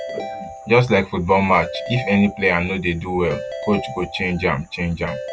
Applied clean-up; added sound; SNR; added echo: none; Ringtone / Keyboard (musical); 12 dB; none.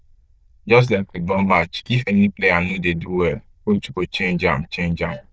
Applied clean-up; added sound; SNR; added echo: neural diffusion model UNIVERSE++.